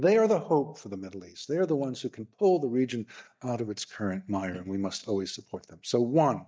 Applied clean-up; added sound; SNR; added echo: neural mask model DeepFilterNet 3.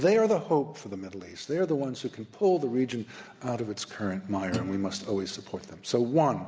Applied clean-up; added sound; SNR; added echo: none; Guitar; 12 dB; none.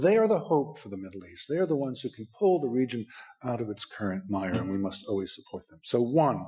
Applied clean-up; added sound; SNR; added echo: classical method Wiener filter.